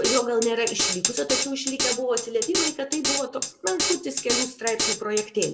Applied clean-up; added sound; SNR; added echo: none; Drum kit; 1 dB; reverberation time 0.8 s.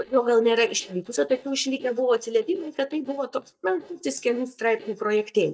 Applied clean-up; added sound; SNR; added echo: neural mask model DeepFilterNet 3.